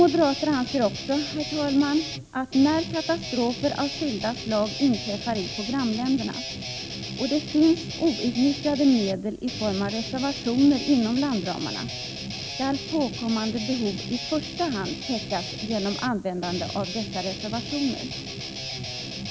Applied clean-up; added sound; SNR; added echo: none; Guitar; 8 dB; none.